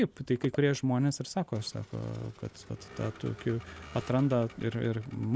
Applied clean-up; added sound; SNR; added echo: none; Vehicle; 19 dB; none.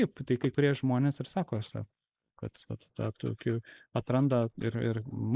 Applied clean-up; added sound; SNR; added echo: neural mask model Resemble Enhance denoiser.